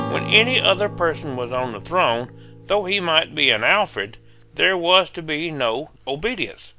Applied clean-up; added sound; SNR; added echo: none; Acoustic guitar / Strum; 14 dB; none.